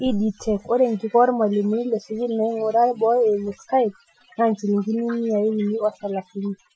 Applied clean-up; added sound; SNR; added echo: classical method Wiener filter.